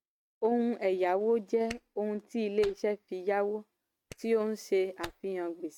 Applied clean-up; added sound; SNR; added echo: neural mask model RNNoise.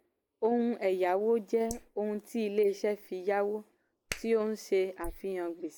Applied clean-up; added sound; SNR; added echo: neural mask model Resemble Enhance denoiser.